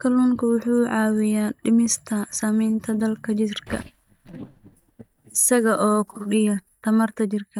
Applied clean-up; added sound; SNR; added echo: neural mask model DeepFilterNet 3.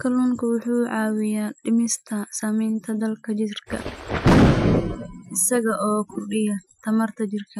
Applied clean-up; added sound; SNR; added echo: classical method Wiener filter.